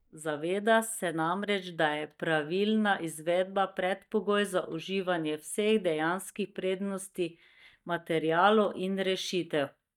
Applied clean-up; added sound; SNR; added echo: neural mask model DeepFilterNet 3.